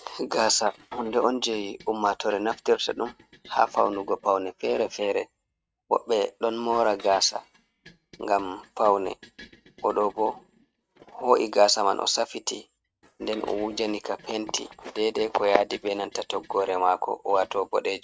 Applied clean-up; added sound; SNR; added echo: neural mask model RNNoise.